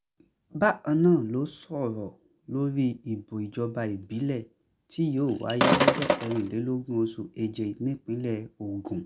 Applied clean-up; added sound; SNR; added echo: none; Sink (filling or washing); -3 dB; none.